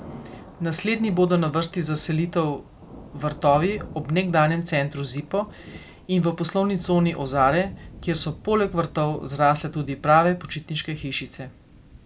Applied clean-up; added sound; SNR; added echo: none; Thunder; 18 dB; none.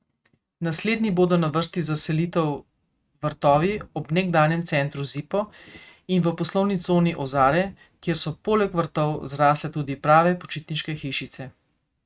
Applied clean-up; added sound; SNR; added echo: neural mask model RNNoise.